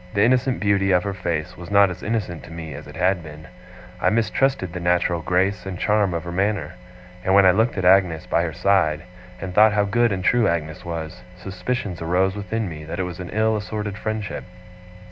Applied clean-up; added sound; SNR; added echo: none; none; none; none.